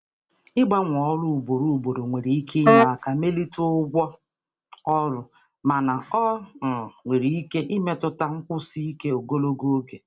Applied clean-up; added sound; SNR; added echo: none; Wind instrument, woodwind instrument; -4 dB; none.